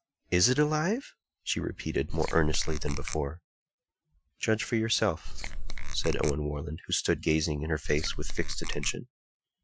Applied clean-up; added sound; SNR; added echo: classical method Wiener filter.